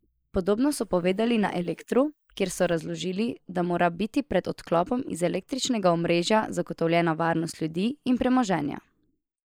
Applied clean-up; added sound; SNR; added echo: neural mask model Resemble Enhance denoiser.